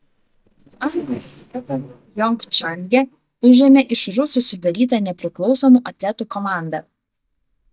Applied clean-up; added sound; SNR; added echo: neural mask model DeepFilterNet 3.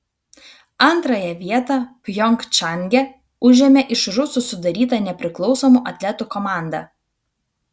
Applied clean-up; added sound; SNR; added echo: none; none; none; none.